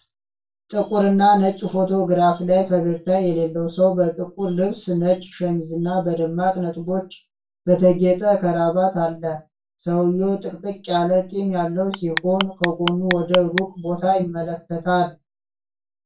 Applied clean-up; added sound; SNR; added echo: none; Clock; 7 dB; reverberation time 0.2 s.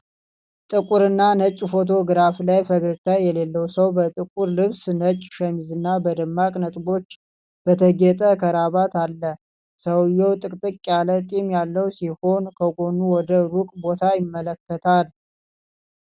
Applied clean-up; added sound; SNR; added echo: none; none; none; none.